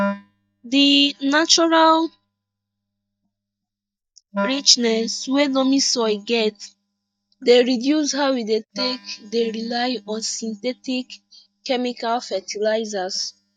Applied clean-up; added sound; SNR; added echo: neural mask model DeepFilterNet 3.